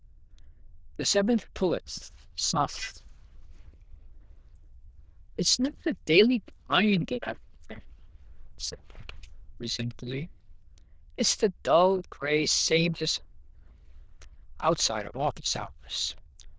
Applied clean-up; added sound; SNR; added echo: neural diffusion model UNIVERSE++.